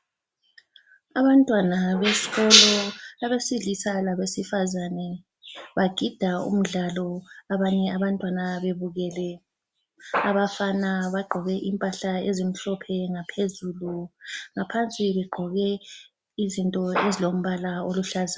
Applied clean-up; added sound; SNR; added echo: none; none; none; none.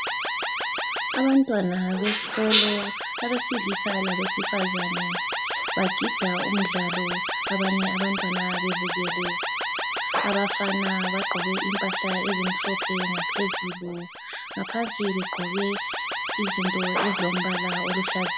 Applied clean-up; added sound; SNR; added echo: none; Alarm; 0 dB; none.